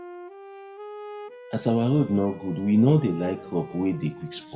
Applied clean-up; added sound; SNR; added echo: none; Wind instrument, woodwind instrument; 16 dB; reverberation time 0.7 s.